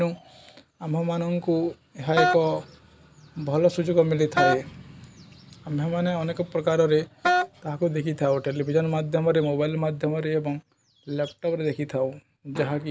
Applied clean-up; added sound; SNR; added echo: none; Wind instrument, woodwind instrument; 0 dB; none.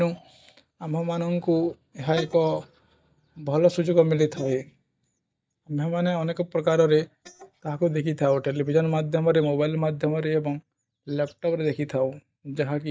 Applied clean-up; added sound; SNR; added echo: neural mask model DeepFilterNet 3.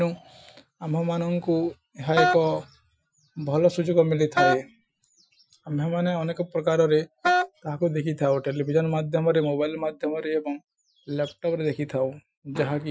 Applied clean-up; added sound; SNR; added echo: classical method Wiener filter.